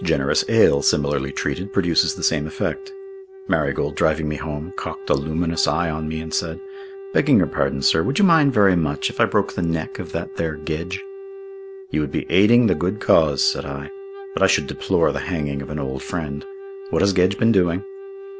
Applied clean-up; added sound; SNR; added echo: none; Wind instrument, woodwind instrument; 14 dB; none.